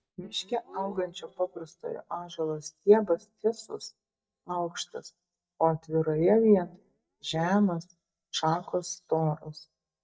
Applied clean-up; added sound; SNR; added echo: neural mask model DeepFilterNet 3.